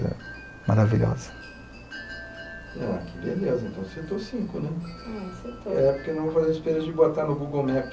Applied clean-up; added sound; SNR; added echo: none; Wind chime; 19 dB; none.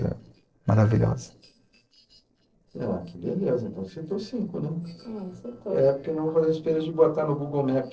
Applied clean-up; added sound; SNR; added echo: neural separator model SepFormer DNS4.